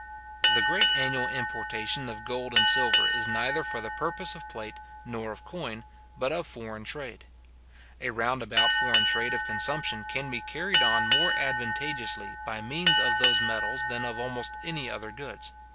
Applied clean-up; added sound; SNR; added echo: none; Boat, Water vehicle; -4 dB; none.